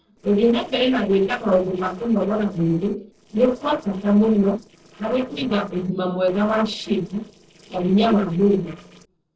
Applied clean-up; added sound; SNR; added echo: neural separator model SepFormer DNS4.